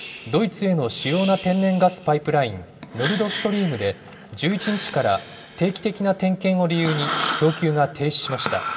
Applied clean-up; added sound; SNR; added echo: none; Breathing; 10 dB; reverberation time 0.4 s.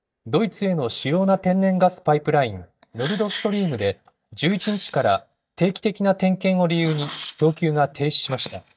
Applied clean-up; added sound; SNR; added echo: neural mask model DeepFilterNet 3.